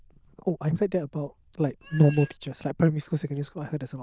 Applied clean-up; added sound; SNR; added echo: neural diffusion model UNIVERSE++.